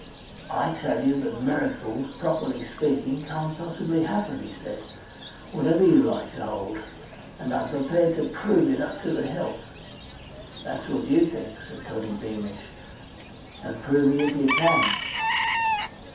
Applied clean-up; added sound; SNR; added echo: none; Bird / Chicken, rooster; 8 dB; reverberation time 0.7 s.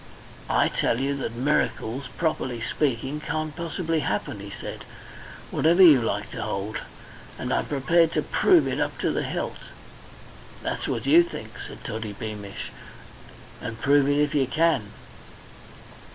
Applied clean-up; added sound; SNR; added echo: none; none; none; none.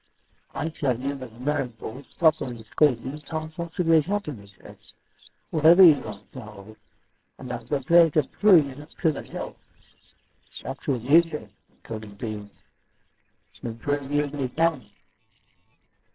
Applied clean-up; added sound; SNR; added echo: neural separator model SepFormer WHAMR!.